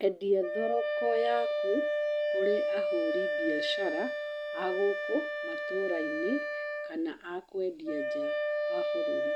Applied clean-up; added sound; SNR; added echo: none; Wind instrument, woodwind instrument; -1 dB; none.